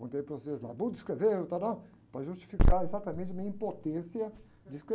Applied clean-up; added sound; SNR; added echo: none; none; none; none.